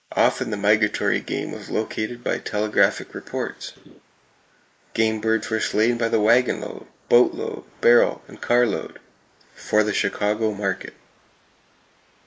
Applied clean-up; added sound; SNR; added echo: neural mask model Resemble Enhance denoiser.